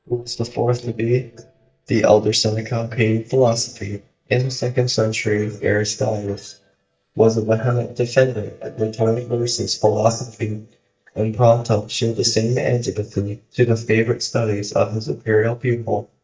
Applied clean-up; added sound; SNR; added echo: neural mask model DeepFilterNet 3.